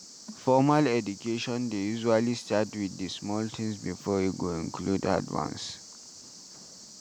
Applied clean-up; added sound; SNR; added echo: none; Cricket; 19 dB; none.